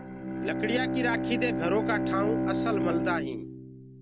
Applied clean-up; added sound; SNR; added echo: none; Bowed string instrument; -2 dB; none.